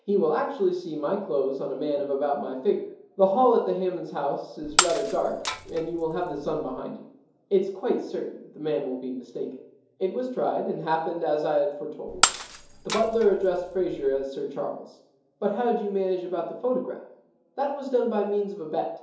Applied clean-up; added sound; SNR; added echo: none; Shatter; 3 dB; reverberation time 2.8 s.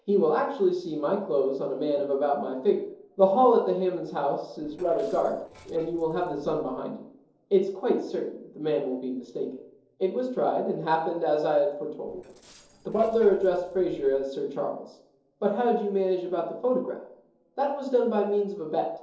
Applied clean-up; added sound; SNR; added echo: neural separator model SepFormer DNS4.